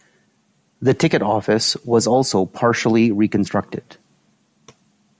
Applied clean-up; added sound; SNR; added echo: none; none; none; none.